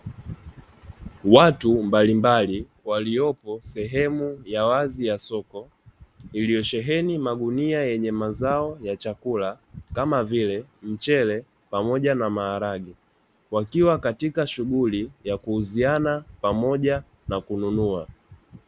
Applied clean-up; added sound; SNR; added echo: none; none; none; none.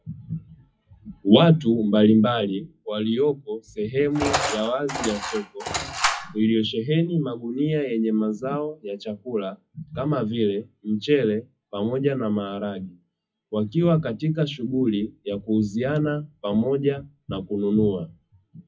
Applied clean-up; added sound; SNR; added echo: classical method WPE with log-MMSE.